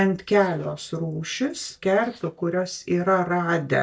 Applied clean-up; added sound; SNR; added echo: neural mask model DeepFilterNet 3.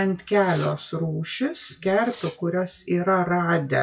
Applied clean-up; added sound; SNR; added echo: classical method WPE with log-MMSE.